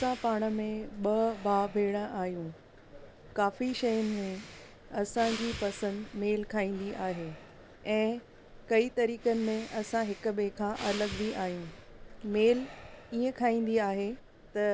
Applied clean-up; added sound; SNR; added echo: none; Breathing; 16 dB; none.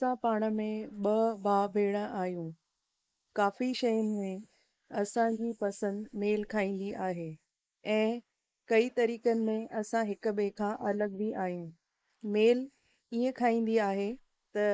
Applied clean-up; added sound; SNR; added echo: neural mask model Resemble Enhance denoiser.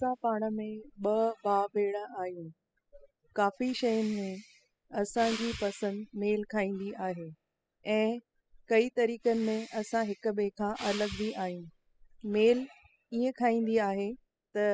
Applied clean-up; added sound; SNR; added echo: classical method spectral subtraction.